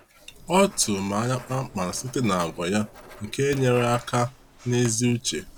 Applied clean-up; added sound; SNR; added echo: none; Writing; 19 dB; none.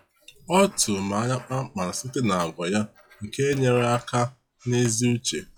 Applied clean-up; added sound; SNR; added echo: classical method log-MMSE.